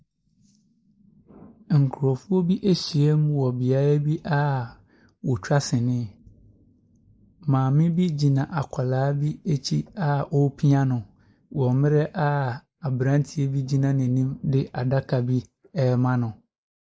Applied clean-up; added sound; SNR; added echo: neural mask model Resemble Enhance denoiser.